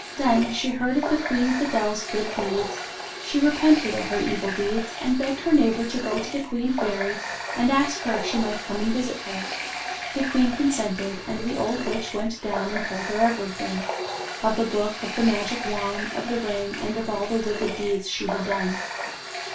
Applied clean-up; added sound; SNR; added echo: none; Water tap, faucet; 7 dB; reverberation time 0.2 s.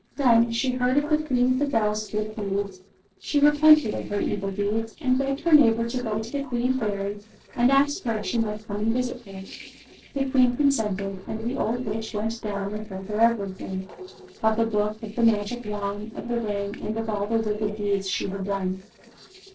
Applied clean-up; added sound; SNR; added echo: neural separator model SepFormer DNS4.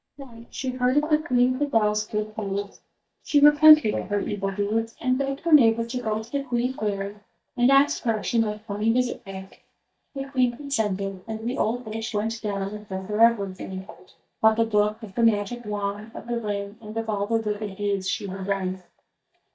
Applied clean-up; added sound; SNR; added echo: neural mask model DeepFilterNet 3.